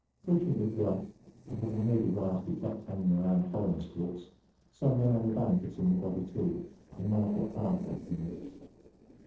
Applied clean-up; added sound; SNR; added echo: neural separator model SepFormer DNS4.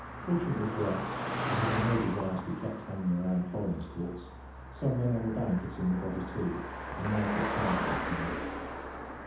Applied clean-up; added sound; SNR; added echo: none; Car passing by; 3 dB; reverberation time 0.7 s.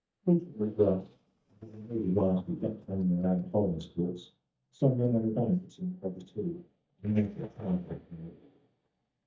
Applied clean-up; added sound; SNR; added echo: neural mask model DeepFilterNet 3.